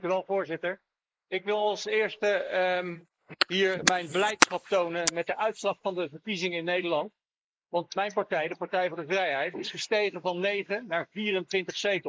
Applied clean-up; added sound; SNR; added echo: neural mask model Resemble Enhance denoiser.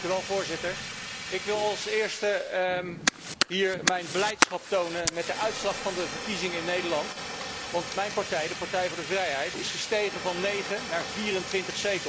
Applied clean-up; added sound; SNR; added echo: none; Fire; 4 dB; none.